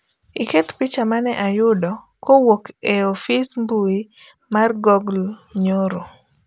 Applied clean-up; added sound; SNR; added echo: none; none; none; none.